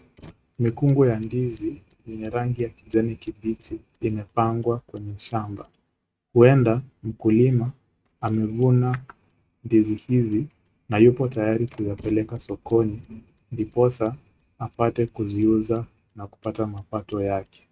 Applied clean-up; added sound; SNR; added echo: neural mask model RNNoise.